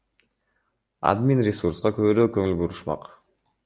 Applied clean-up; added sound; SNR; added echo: none; none; none; none.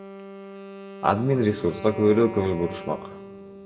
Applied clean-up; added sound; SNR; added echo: none; Wind instrument, woodwind instrument; 14 dB; reverberation time 1.0 s.